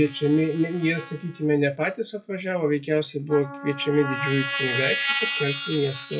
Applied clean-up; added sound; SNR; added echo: classical method WPE with log-MMSE.